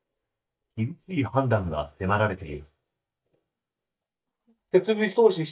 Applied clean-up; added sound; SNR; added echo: neural mask model DeepFilterNet 3.